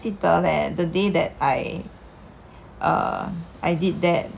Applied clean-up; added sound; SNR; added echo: none; none; none; none.